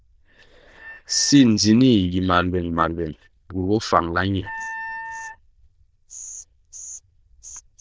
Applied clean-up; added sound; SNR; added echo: neural diffusion model UNIVERSE++.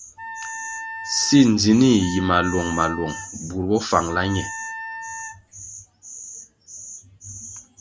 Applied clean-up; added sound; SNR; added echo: none; Wind instrument, woodwind instrument; 12 dB; none.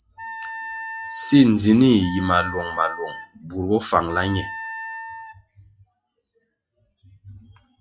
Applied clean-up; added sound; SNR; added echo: classical method log-MMSE.